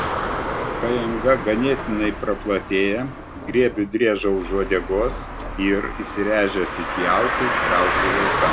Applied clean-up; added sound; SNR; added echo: none; Car; 3 dB; none.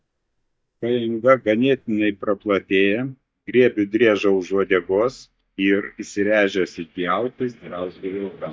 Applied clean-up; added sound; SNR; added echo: neural mask model DeepFilterNet 3.